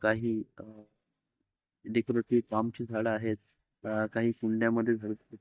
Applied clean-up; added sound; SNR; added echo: neural mask model DeepFilterNet 3.